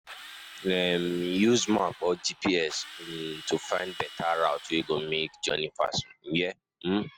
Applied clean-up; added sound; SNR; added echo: none; Drill; 18 dB; none.